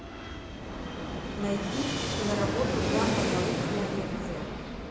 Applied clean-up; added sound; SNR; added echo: none; Fixed-wing aircraft, airplane; -4 dB; reverberation time 0.7 s.